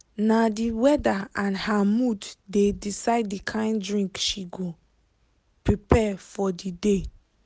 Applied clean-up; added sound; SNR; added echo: none; none; none; none.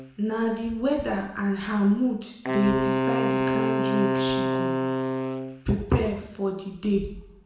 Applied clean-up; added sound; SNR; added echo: none; Wind instrument, woodwind instrument; 1 dB; reverberation time 0.7 s.